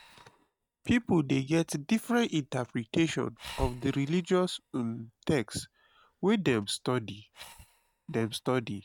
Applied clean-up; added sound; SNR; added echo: neural mask model RNNoise.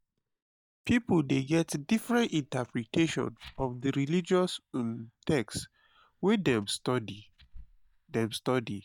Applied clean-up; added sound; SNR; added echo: neural mask model DeepFilterNet 3.